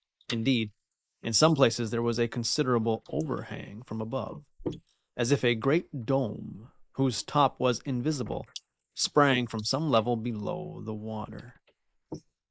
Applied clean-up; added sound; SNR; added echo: neural mask model Resemble Enhance denoiser.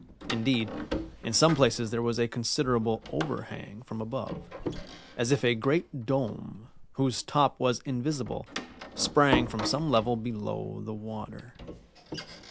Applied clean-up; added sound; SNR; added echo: none; Door; 10 dB; none.